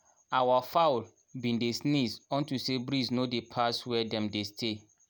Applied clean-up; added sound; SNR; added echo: none; none; none; none.